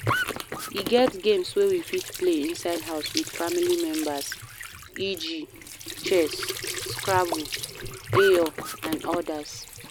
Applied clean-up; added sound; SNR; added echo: none; Squeak / Trickle, dribble / Sink (filling or washing); 6 dB; none.